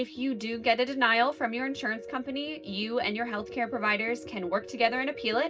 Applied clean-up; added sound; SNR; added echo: none; none; none; reverberation time 0.4 s.